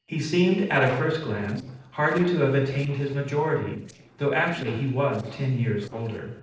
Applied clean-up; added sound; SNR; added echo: neural separator model SepFormer DNS4.